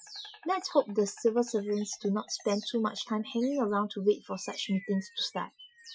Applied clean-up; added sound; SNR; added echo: classical method Wiener filter.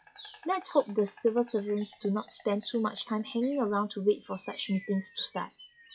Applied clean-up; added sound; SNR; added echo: classical method log-MMSE.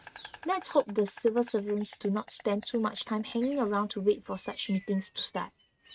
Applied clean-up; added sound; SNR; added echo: neural mask model RNNoise.